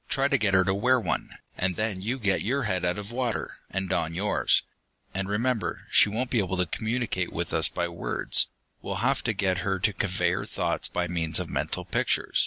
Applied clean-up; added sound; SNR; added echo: none; none; none; none.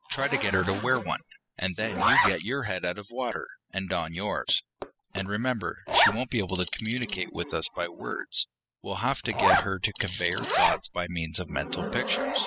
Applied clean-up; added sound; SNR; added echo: classical method spectral subtraction.